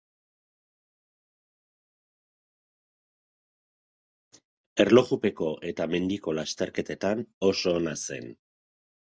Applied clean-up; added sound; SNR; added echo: none; none; none; none.